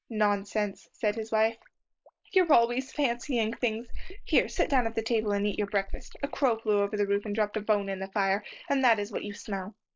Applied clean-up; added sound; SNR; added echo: neural mask model Resemble Enhance denoiser.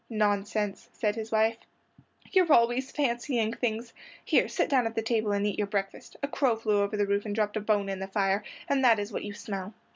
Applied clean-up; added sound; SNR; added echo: none; none; none; none.